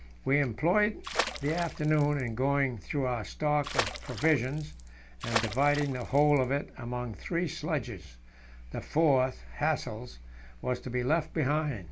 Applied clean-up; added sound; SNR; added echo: none; Water / Splash, splatter; 7 dB; none.